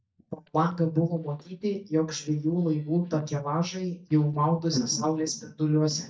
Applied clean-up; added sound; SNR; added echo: neural mask model DeepFilterNet 3.